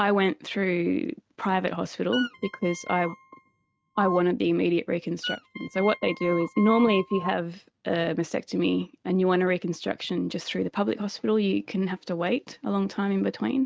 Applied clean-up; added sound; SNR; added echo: neural mask model RNNoise.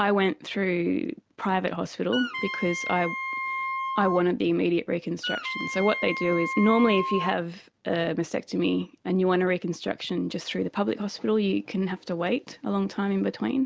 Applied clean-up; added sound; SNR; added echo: none; Wind instrument, woodwind instrument; 6 dB; none.